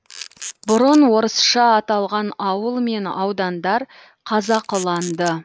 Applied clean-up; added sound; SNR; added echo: neural mask model Resemble Enhance denoiser.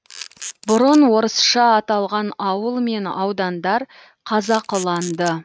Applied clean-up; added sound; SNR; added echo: neural mask model RNNoise.